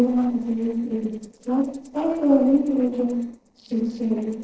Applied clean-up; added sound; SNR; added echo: neural separator model SepFormer DNS4.